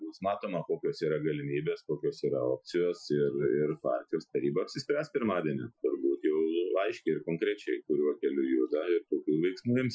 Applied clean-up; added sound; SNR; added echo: classical method Wiener filter.